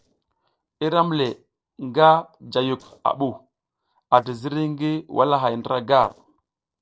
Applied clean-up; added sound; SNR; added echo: neural separator model SepFormer DNS4.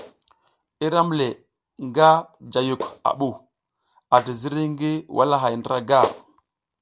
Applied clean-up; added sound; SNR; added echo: none; Clapping; 16 dB; none.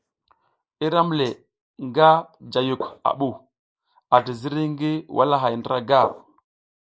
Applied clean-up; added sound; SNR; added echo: neural mask model Resemble Enhance denoiser.